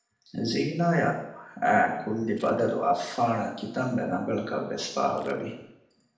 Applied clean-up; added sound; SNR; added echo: neural separator model SepFormer DNS4.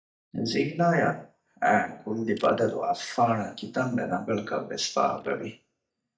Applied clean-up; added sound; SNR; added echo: neural mask model DeepFilterNet 3.